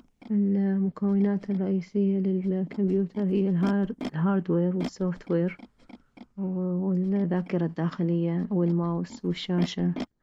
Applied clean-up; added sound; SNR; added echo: neural mask model Resemble Enhance denoiser.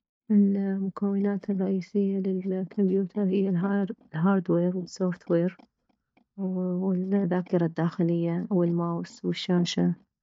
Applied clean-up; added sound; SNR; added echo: neural mask model DeepFilterNet 3.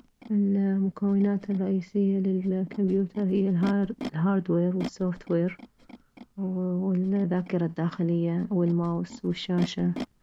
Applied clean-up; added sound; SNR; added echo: none; Animal; 17 dB; none.